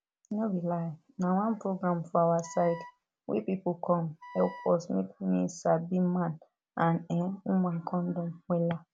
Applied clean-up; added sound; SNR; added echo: none; Wind instrument, woodwind instrument; 17 dB; none.